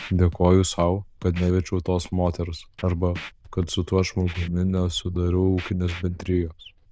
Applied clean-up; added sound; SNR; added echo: neural diffusion model UNIVERSE++.